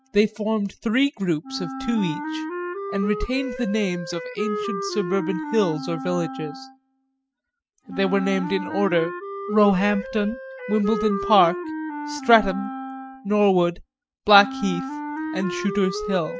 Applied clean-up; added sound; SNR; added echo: classical method spectral subtraction.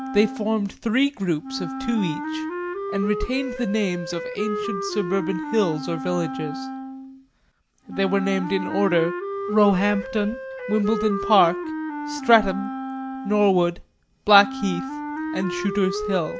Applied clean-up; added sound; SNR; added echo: none; Wind instrument, woodwind instrument; 7 dB; none.